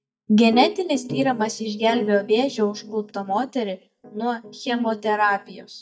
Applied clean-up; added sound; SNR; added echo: neural mask model DeepFilterNet 3.